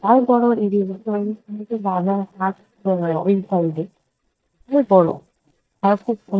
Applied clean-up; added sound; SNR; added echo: neural mask model DeepFilterNet 3.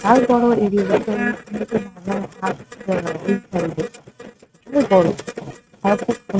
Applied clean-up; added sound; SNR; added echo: neural mask model RNNoise.